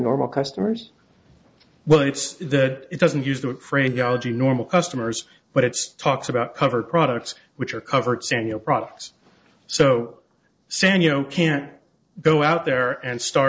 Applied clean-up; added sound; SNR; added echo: neural separator model SepFormer DNS4.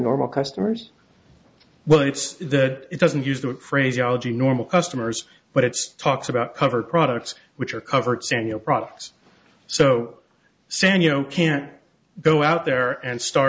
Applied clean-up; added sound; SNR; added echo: none; none; none; none.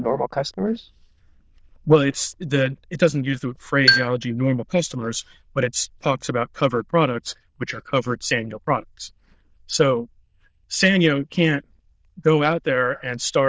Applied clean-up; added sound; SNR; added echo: neural diffusion model UNIVERSE++.